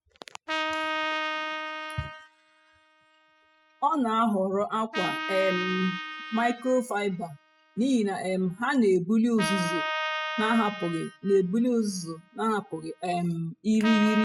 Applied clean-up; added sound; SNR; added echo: classical method spectral subtraction.